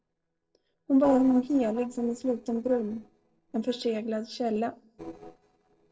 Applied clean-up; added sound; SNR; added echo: neural separator model SepFormer DNS4.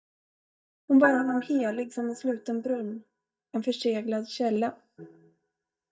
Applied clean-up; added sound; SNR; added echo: neural mask model DeepFilterNet 3.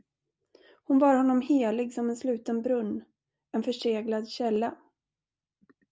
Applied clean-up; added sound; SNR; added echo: none; none; none; none.